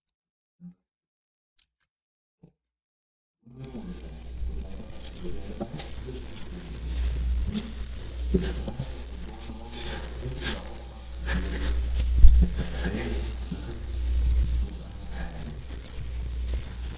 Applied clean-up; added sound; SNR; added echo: neural mask model DeepFilterNet 3.